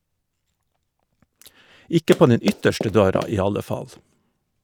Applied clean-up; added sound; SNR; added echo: none; Run; 8 dB; none.